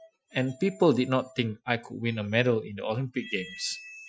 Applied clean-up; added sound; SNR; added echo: classical method Wiener filter.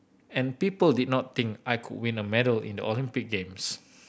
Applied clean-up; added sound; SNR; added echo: none; none; none; none.